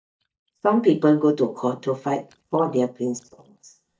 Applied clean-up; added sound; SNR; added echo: neural mask model DeepFilterNet 3.